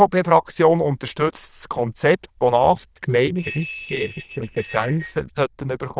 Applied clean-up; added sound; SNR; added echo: neural diffusion model UNIVERSE++.